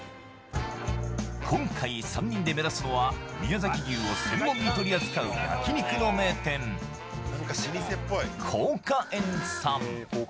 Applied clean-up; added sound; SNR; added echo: none; Bird / Fowl; 18 dB; none.